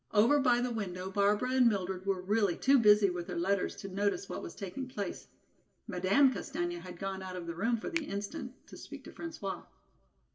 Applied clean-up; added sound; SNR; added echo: none; Finger snapping; 17 dB; reverberation time 0.7 s.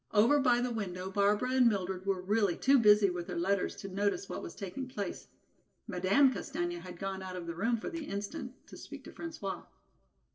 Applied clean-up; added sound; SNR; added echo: neural separator model SepFormer DNS4.